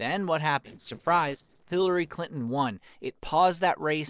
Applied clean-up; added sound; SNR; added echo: neural separator model SepFormer DNS4.